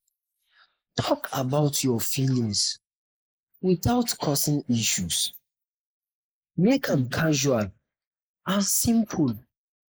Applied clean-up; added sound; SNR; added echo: neural mask model Resemble Enhance denoiser.